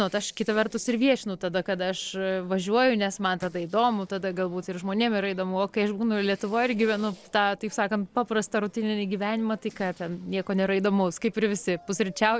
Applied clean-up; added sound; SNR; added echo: neural separator model SepFormer DNS4.